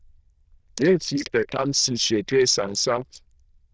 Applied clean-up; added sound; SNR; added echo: neural diffusion model UNIVERSE++.